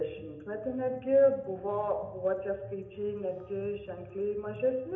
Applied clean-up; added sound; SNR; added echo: none; none; none; reverberation time 0.8 s.